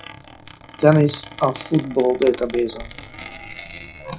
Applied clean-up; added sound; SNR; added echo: classical method log-MMSE.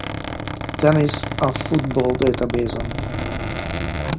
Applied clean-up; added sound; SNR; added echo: none; Squeak; 4 dB; none.